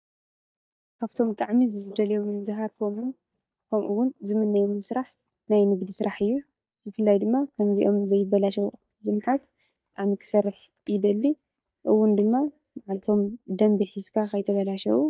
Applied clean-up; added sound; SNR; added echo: neural mask model DeepFilterNet 3.